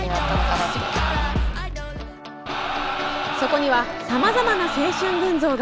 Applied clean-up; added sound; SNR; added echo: none; Crowd; 4 dB; none.